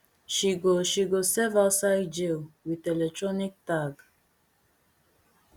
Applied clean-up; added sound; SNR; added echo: none; none; none; none.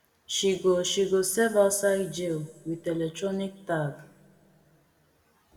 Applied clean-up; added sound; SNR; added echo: none; none; none; reverberation time 2.2 s.